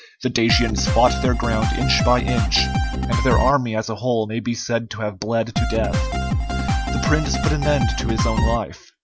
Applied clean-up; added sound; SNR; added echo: none; Drum kit; -2 dB; none.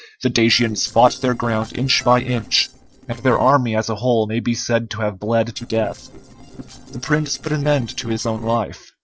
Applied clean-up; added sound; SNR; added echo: neural separator model SepFormer DNS4.